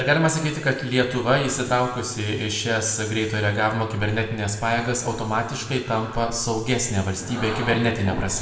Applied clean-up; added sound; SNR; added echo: none; none; none; reverberation time 1.2 s.